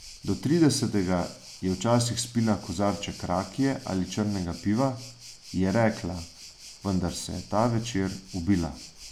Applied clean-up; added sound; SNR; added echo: none; Waves, surf; 18 dB; none.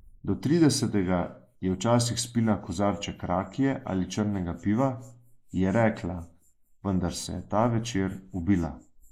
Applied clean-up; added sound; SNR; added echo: neural mask model Resemble Enhance denoiser.